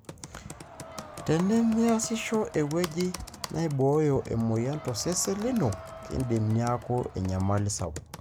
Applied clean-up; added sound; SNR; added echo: none; Computer keyboard + Crowd; 15 dB; none.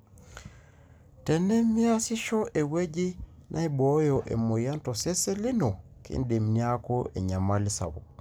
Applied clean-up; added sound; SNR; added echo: none; none; none; none.